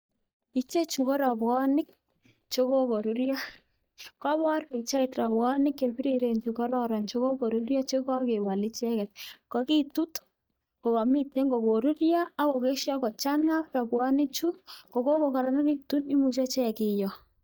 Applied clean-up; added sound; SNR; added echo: neural mask model DeepFilterNet 3.